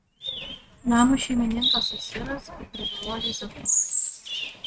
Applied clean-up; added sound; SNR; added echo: neural mask model RNNoise.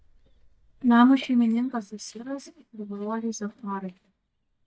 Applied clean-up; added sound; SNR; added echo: neural mask model DeepFilterNet 3.